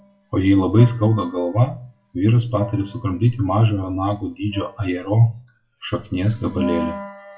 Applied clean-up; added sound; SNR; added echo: classical method WPE with log-MMSE.